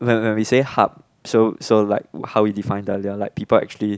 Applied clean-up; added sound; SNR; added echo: none; none; none; none.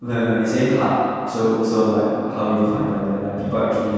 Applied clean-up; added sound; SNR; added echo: none; none; none; reverberation time 2.1 s.